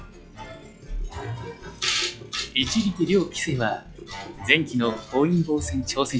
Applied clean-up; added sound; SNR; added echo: classical method log-MMSE.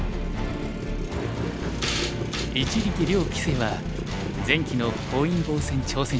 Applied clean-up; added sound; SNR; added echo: none; Motorcycle; 8 dB; none.